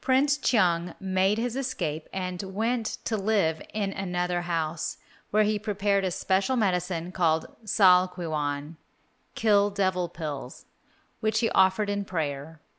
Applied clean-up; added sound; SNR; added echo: none; none; none; none.